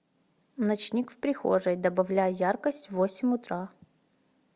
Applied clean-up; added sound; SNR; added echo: none; none; none; none.